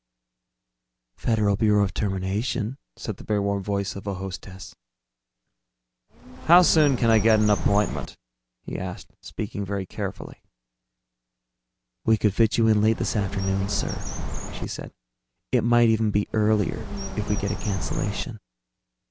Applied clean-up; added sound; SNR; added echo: none; Bird; 4 dB; none.